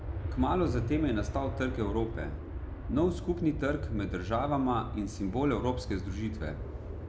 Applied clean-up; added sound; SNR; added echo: none; Aircraft; 5 dB; none.